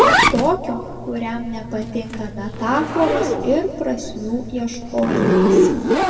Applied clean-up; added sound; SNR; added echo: none; Zipper (clothing); -3 dB; reverberation time 1.7 s.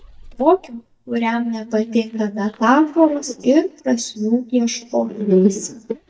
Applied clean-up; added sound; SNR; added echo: neural mask model DeepFilterNet 3.